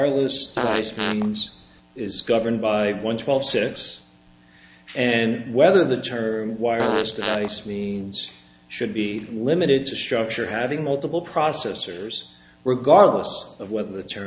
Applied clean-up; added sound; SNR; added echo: none; Fart; 7 dB; none.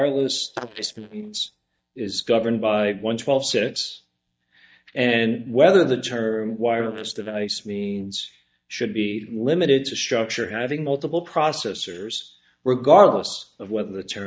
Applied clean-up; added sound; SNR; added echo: neural mask model DeepFilterNet 3.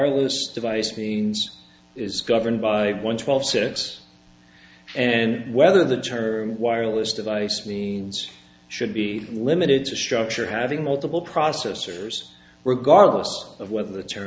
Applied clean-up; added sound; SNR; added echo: none; none; none; none.